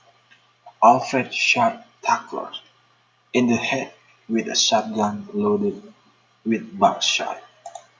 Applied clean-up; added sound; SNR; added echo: none; none; none; none.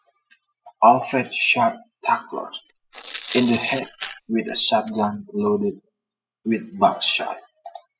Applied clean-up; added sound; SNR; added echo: classical method spectral subtraction.